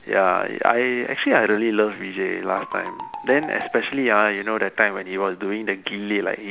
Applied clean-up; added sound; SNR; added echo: none; Marimba, xylophone; 13 dB; none.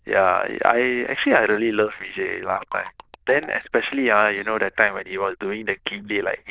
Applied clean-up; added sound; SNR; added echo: neural diffusion model UNIVERSE++.